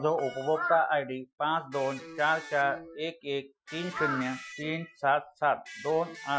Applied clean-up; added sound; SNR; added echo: classical method Wiener filter.